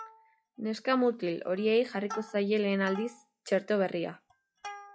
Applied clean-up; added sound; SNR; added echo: classical method log-MMSE.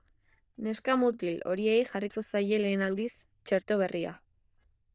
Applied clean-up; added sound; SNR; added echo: neural diffusion model UNIVERSE++.